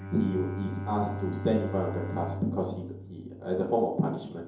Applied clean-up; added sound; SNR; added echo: none; Bowed string instrument; 7 dB; reverberation time 2.8 s.